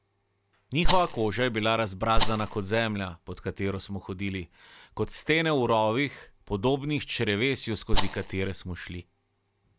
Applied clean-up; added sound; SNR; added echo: none; Rattle; -4 dB; none.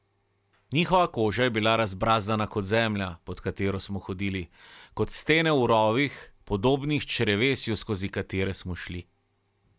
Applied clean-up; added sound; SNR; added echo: none; none; none; none.